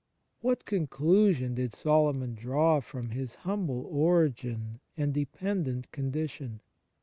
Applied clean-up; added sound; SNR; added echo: none; none; none; none.